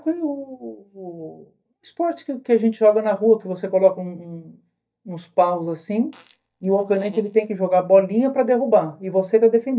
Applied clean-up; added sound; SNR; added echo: neural mask model DeepFilterNet 3.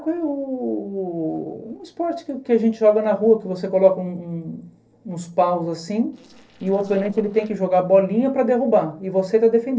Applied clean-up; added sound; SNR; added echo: neural separator model SepFormer DNS4.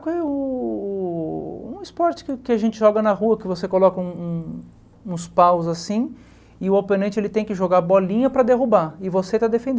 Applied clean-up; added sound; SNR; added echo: none; none; none; none.